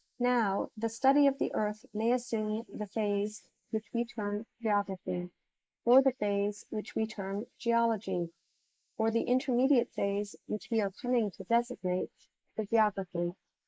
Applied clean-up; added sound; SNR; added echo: neural mask model Resemble Enhance denoiser.